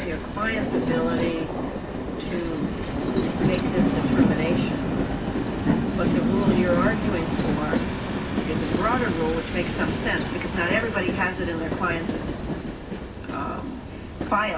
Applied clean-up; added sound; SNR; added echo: none; Train; -4 dB; reverberation time 0.4 s.